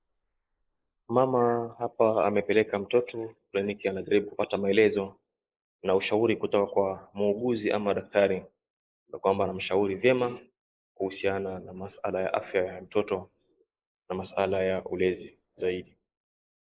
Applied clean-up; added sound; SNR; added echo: neural mask model Resemble Enhance denoiser.